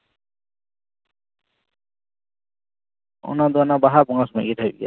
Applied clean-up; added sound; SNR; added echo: none; none; none; none.